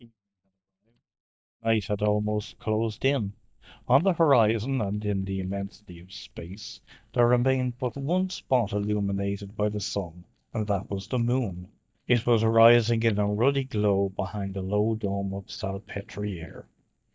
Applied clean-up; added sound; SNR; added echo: neural mask model DeepFilterNet 3.